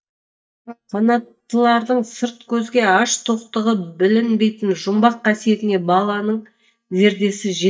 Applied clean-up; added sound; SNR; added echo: neural mask model DeepFilterNet 3.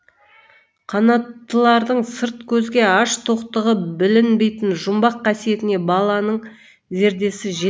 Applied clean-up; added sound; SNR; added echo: none; none; none; none.